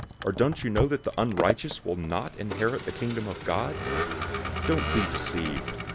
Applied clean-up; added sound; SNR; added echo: none; Vehicle; 3 dB; none.